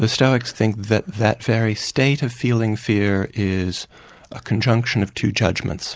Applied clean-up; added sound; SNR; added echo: none; none; none; none.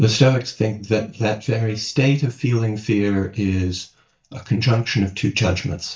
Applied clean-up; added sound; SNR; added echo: neural mask model DeepFilterNet 3.